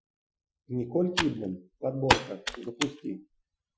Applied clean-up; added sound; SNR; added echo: classical method Wiener filter.